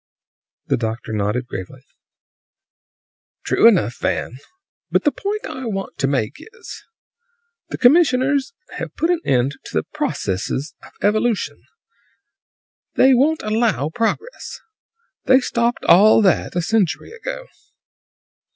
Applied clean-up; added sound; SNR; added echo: none; none; none; none.